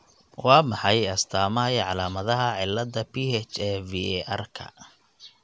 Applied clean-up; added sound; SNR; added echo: none; none; none; none.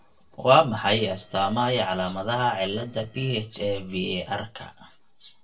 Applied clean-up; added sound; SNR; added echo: neural separator model SepFormer DNS4.